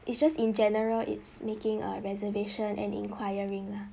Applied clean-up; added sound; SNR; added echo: none; none; none; none.